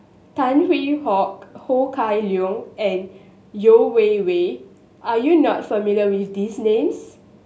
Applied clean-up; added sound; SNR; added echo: none; none; none; none.